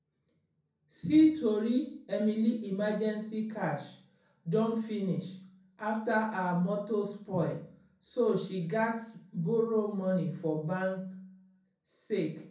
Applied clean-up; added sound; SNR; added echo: none; none; none; reverberation time 0.5 s.